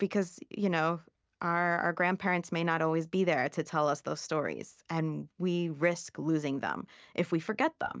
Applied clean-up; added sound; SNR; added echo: none; none; none; none.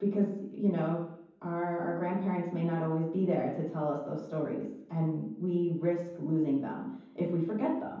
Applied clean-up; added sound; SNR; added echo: none; none; none; reverberation time 0.9 s.